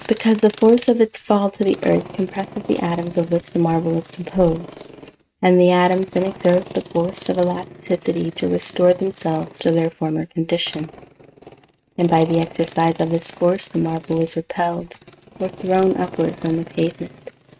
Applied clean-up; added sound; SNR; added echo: neural mask model RNNoise.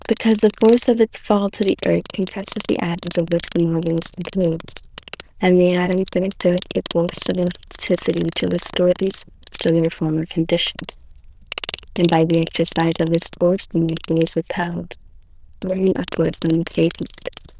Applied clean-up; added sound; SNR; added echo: neural diffusion model UNIVERSE++.